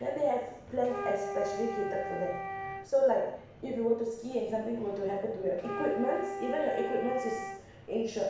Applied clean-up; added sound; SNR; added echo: none; Wind instrument, woodwind instrument; 7 dB; reverberation time 0.7 s.